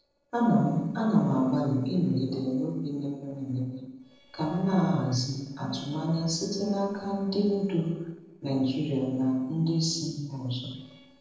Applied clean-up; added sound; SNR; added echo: neural separator model SepFormer DNS4.